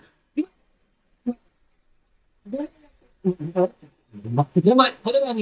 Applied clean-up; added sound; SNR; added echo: neural mask model DeepFilterNet 3.